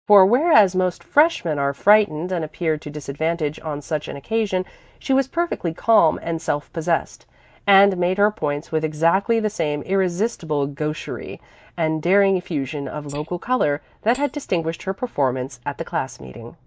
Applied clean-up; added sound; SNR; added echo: neural mask model DeepFilterNet 3.